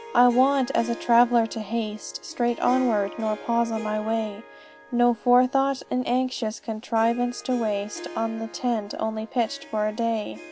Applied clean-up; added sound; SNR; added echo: none; Harp; 17 dB; none.